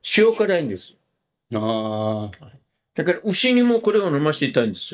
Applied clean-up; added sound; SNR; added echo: neural mask model DeepFilterNet 3.